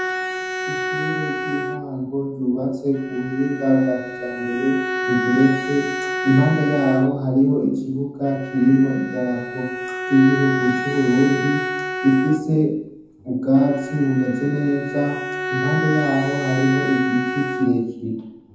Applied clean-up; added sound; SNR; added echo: none; Bowed string instrument; 7 dB; reverberation time 0.9 s.